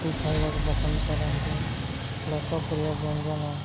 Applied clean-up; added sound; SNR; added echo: none; Engine / Car; 2 dB; none.